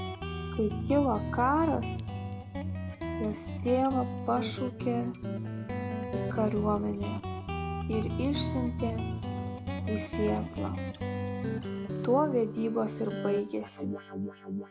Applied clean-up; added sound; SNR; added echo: none; Guitar; 2 dB; none.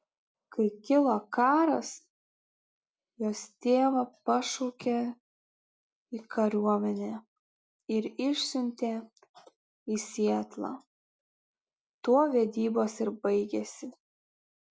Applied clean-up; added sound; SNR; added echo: none; none; none; none.